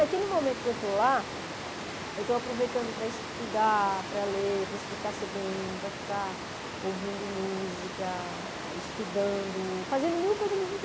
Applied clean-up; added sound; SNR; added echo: none; Water; 6 dB; none.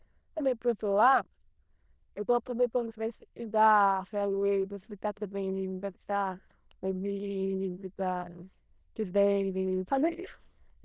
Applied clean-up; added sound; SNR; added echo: neural diffusion model UNIVERSE++.